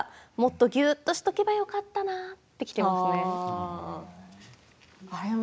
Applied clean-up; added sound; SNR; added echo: none; none; none; none.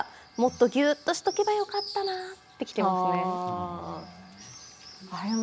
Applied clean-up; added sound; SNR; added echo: none; Bird; 17 dB; none.